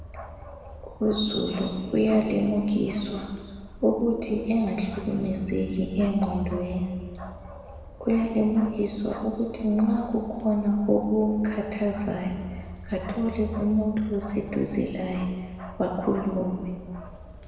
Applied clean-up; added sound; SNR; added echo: none; Bark; 14 dB; reverberation time 1.6 s.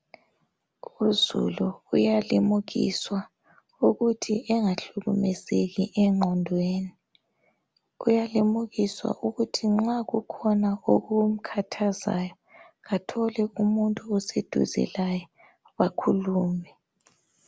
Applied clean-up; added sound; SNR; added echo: none; none; none; none.